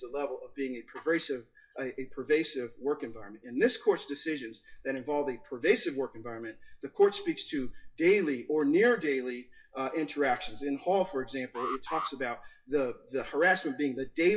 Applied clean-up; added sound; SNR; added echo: classical method WPE with log-MMSE.